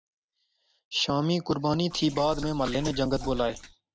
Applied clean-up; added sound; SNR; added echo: none; Liquid; 10 dB; none.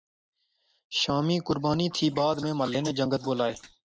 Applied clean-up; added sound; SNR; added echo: neural mask model Resemble Enhance denoiser.